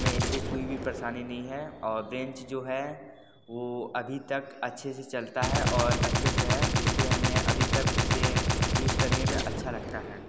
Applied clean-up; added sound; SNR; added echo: none; Gunshot, gunfire; -5 dB; none.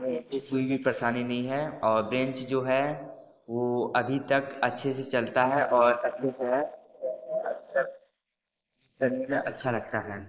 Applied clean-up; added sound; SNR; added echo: neural mask model Resemble Enhance denoiser.